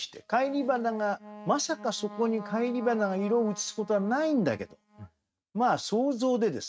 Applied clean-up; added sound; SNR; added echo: neural mask model RNNoise.